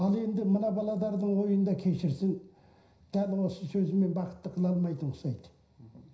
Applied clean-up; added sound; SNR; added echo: none; none; none; reverberation time 0.5 s.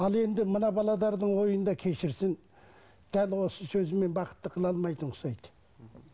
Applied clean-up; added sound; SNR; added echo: none; none; none; none.